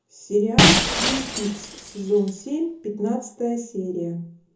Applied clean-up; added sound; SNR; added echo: none; Shatter; -3 dB; reverberation time 0.6 s.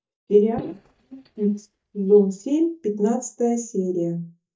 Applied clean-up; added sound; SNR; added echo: neural mask model DeepFilterNet 3.